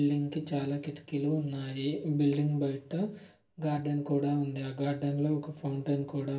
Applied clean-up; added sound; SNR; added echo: none; none; none; reverberation time 0.2 s.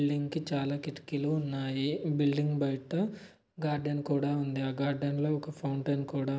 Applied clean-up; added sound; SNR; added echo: none; none; none; none.